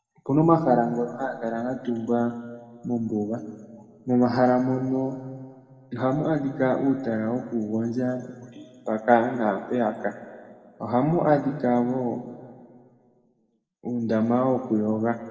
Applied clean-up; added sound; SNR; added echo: none; none; none; reverberation time 1.7 s.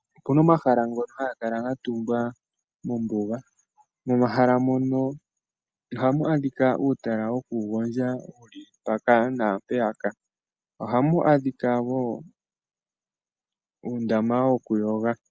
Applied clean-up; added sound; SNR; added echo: none; none; none; none.